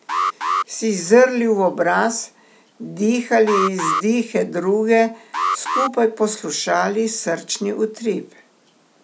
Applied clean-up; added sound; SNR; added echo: none; Alarm; 5 dB; none.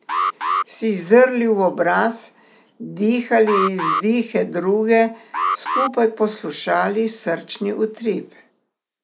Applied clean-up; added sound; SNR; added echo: neural mask model Resemble Enhance denoiser.